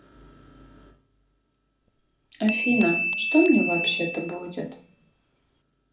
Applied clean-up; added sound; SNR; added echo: none; Glass / Bell; 4 dB; reverberation time 0.4 s.